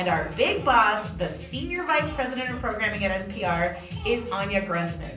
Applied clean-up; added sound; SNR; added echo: none; none; none; reverberation time 0.6 s.